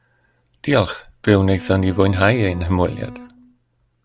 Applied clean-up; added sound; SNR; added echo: none; Bowed string instrument; 18 dB; none.